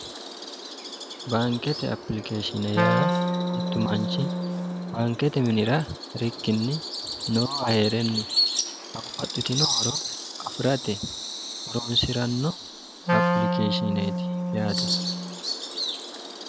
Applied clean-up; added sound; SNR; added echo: none; Wind instrument, woodwind instrument + Bird vocalization, bird call, bird song; 0 dB; none.